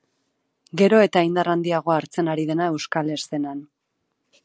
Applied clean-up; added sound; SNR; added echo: none; none; none; none.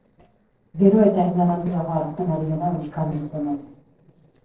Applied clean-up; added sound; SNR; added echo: neural separator model SepFormer DNS4.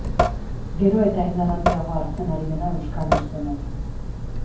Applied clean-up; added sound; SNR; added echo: none; Drip / Sink (filling or washing) / Water tap, faucet; 0 dB; reverberation time 0.9 s.